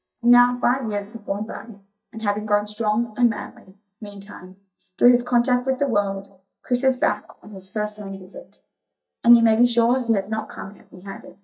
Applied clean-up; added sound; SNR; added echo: neural mask model DeepFilterNet 3.